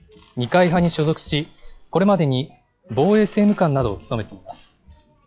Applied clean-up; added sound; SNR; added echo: classical method log-MMSE.